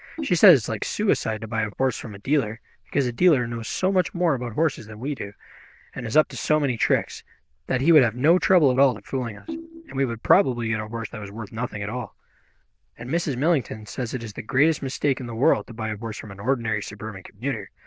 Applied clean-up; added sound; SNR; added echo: neural diffusion model UNIVERSE++.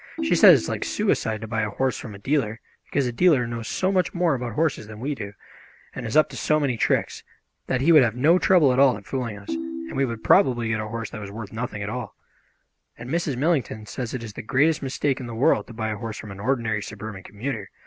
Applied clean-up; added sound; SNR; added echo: none; Ringtone; 9 dB; none.